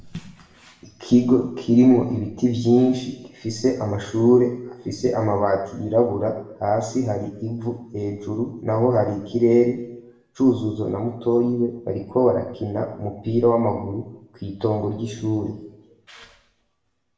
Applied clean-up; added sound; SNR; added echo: none; none; none; reverberation time 0.8 s.